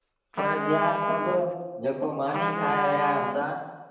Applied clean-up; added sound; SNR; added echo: none; Trumpet; 2 dB; reverberation time 1.0 s.